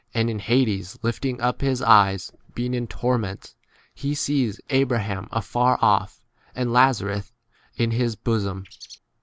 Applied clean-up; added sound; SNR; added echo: none; Bird; 20 dB; none.